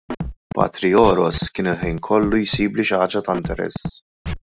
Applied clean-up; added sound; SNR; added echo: none; Scratching (performance technique); 10 dB; none.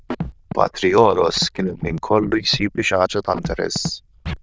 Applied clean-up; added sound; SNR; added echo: neural diffusion model UNIVERSE++.